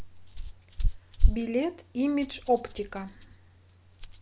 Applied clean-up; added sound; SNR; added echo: none; Rattle; -3 dB; none.